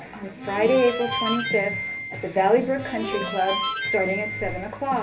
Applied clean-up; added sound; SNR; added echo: none; Harmonica; 5 dB; reverberation time 0.3 s.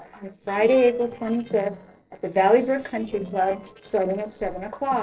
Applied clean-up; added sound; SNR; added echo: neural separator model SepFormer DNS4.